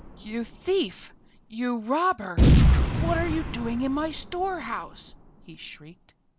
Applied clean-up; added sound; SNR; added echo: none; Boom; -4 dB; none.